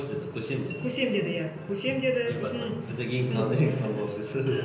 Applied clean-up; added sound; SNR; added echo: none; none; none; reverberation time 0.8 s.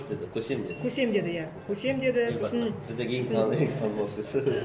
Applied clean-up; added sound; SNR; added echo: none; none; none; none.